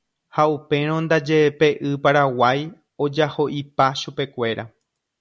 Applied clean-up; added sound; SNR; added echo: none; none; none; none.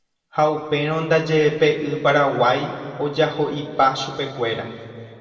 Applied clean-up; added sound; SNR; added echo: none; none; none; reverberation time 2.2 s.